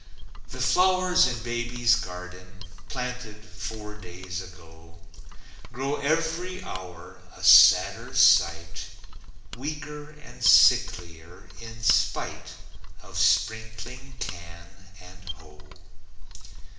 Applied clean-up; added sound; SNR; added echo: none; Mechanisms; 12 dB; reverberation time 0.8 s.